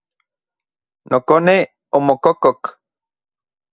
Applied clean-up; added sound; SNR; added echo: none; none; none; none.